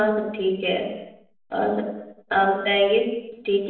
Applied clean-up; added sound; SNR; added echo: none; none; none; reverberation time 0.8 s.